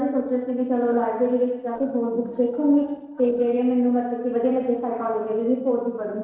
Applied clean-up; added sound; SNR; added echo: neural separator model SepFormer DNS4.